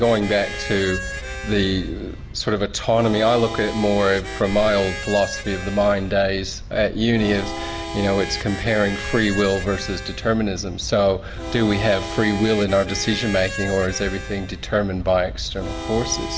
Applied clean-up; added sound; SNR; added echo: none; Harmonica; 11 dB; none.